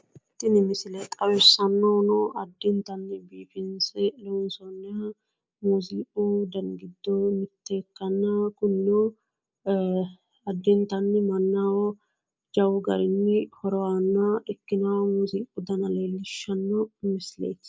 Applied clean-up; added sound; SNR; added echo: neural mask model Resemble Enhance denoiser.